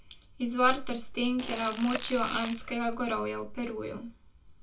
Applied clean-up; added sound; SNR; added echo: none; Fart; 9 dB; reverberation time 0.2 s.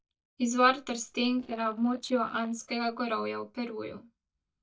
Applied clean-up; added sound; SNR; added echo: neural mask model DeepFilterNet 3.